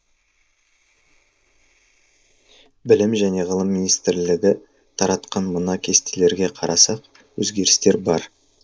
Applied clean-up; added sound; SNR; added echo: neural mask model Resemble Enhance denoiser.